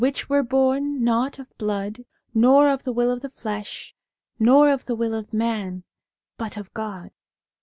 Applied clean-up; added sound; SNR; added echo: none; none; none; none.